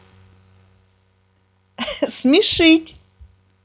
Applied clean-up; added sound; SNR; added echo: none; none; none; none.